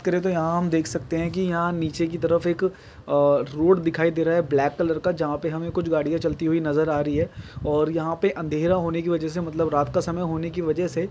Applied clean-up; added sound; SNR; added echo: none; none; none; none.